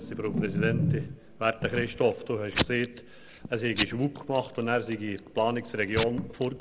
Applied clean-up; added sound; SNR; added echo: none; Packing tape, duct tape / Tearing; 4 dB; none.